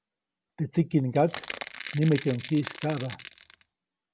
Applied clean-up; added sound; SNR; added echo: none; Crackle / Crushing; 11 dB; none.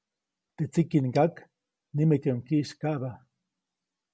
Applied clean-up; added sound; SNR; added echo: none; none; none; none.